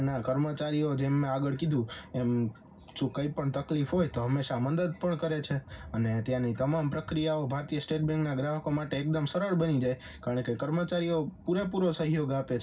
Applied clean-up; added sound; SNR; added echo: none; none; none; reverberation time 0.4 s.